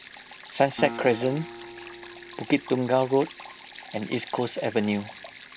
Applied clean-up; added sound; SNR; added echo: none; Acoustic guitar + Stream; 13 dB; none.